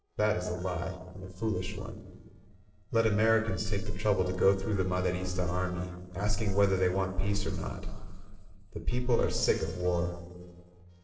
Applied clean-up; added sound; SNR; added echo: neural separator model SepFormer DNS4.